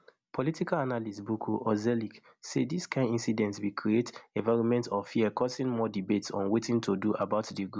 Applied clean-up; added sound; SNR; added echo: none; none; none; none.